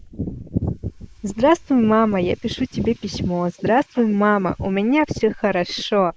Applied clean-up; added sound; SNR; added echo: neural mask model Resemble Enhance denoiser.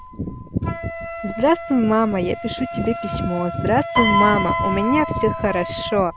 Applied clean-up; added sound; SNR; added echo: none; Piano + Wind instrument, woodwind instrument; 4 dB; none.